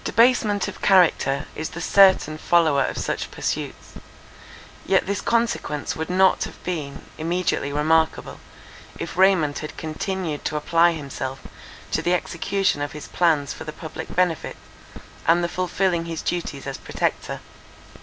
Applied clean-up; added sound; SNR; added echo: none; none; none; none.